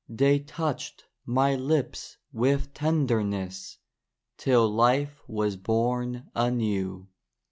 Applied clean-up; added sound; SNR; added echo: none; none; none; none.